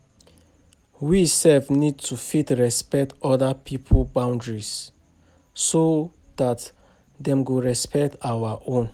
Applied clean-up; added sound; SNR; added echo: none; none; none; none.